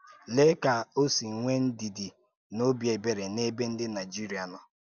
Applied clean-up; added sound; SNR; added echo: none; none; none; none.